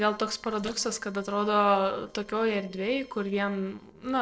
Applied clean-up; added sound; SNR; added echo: neural separator model SepFormer DNS4.